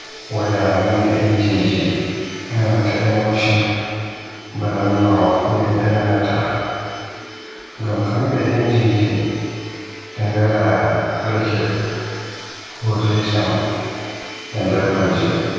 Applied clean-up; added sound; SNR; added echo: none; Domestic sounds, home sounds; 16 dB; reverberation time 2.2 s.